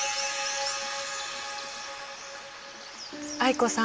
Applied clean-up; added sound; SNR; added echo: none; none; none; none.